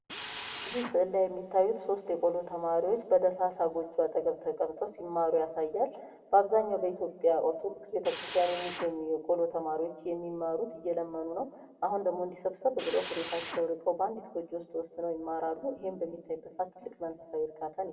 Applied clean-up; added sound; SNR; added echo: none; Drill; 10 dB; reverberation time 1.2 s.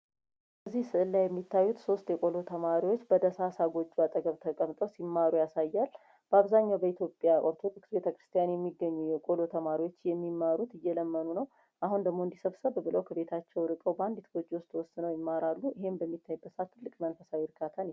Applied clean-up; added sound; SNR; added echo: none; none; none; none.